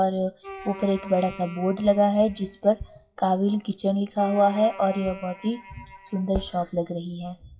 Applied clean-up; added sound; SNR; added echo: classical method WPE with log-MMSE.